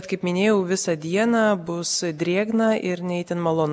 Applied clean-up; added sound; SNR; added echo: none; none; none; none.